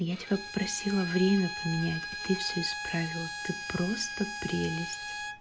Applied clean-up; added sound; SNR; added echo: none; Bowed string instrument; 6 dB; none.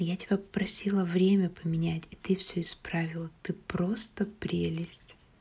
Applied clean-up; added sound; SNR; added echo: none; none; none; none.